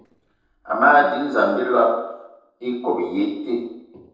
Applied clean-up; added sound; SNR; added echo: neural separator model SepFormer DNS4.